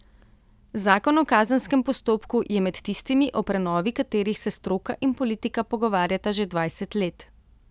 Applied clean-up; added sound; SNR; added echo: none; none; none; none.